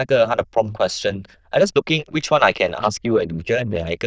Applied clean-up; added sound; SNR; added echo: neural diffusion model UNIVERSE++.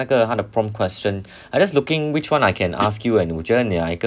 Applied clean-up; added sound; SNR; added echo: none; Hi-hat; 7 dB; none.